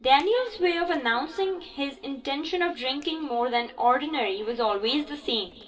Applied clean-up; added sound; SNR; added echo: neural separator model SepFormer DNS4.